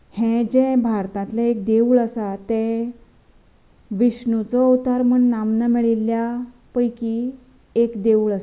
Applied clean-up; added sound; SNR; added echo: none; none; none; none.